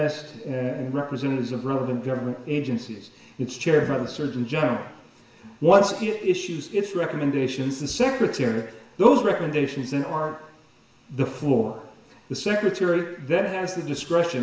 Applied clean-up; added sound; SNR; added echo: none; none; none; reverberation time 0.9 s.